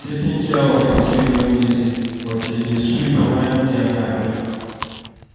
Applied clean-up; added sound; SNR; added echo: none; Chewing, mastication; 11 dB; reverberation time 2.1 s.